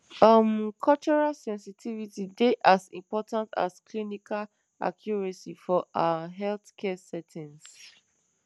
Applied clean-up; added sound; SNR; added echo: none; none; none; none.